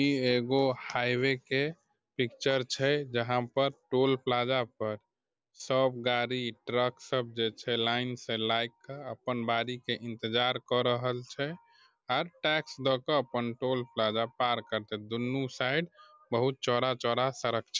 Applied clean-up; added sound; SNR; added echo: none; none; none; none.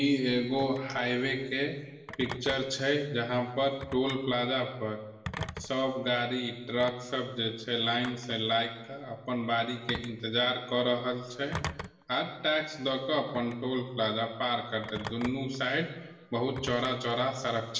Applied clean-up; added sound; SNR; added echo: none; Telephone; 15 dB; reverberation time 1.1 s.